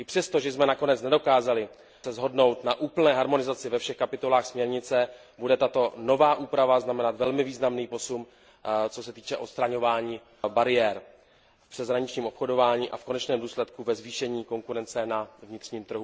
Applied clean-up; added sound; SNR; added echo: none; none; none; none.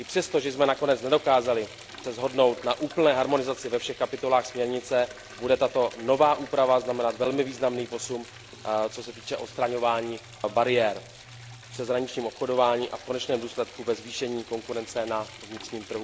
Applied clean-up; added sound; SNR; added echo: none; Liquid; 19 dB; none.